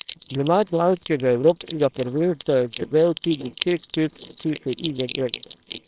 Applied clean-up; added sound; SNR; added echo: neural separator model SepFormer WHAMR!.